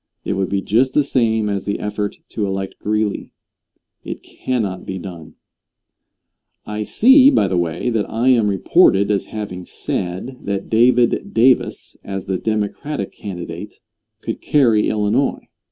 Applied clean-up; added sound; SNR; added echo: none; none; none; none.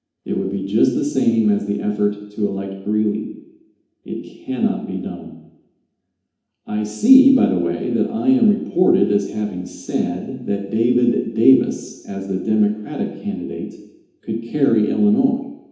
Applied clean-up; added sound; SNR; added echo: none; none; none; reverberation time 0.8 s.